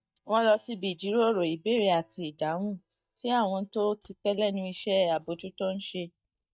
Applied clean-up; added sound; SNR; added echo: neural mask model DeepFilterNet 3.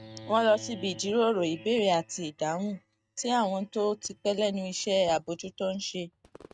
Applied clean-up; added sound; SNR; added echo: neural mask model RNNoise.